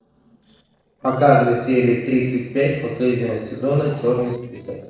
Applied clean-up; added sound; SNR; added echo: neural separator model SepFormer DNS4.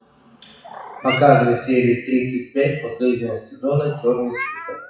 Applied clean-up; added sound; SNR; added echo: classical method WPE with log-MMSE.